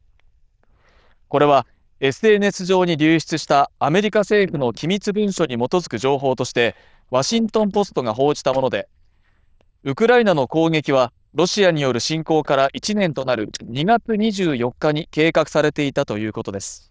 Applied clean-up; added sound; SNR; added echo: neural diffusion model UNIVERSE++.